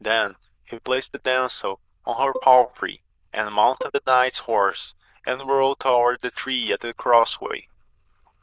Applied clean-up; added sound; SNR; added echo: neural diffusion model UNIVERSE++.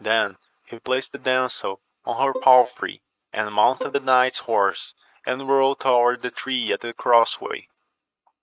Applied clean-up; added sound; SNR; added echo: neural mask model RNNoise.